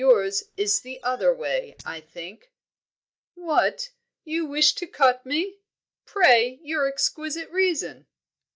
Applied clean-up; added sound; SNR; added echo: neural mask model DeepFilterNet 3.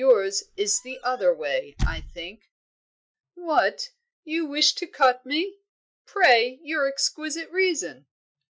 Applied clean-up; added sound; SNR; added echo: classical method Wiener filter.